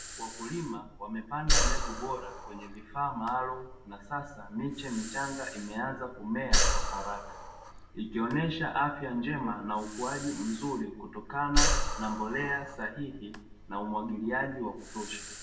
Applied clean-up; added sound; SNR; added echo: none; Breathing; -1 dB; reverberation time 0.6 s.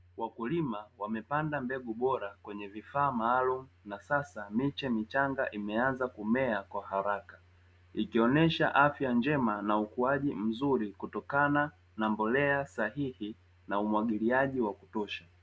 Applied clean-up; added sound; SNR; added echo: none; none; none; none.